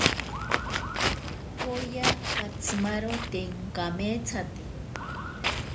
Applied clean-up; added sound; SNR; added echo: none; Walk, footsteps; -3 dB; none.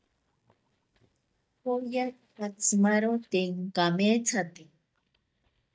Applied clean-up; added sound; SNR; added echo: neural mask model DeepFilterNet 3.